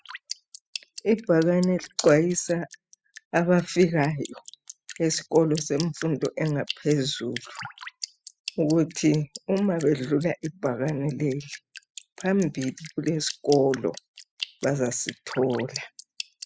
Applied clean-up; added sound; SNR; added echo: classical method spectral subtraction.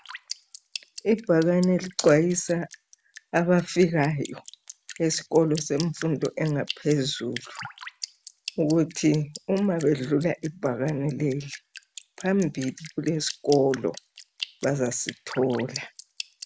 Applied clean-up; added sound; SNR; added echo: none; Drip; 17 dB; none.